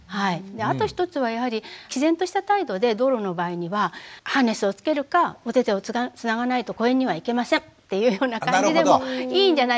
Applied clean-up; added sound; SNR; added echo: none; none; none; none.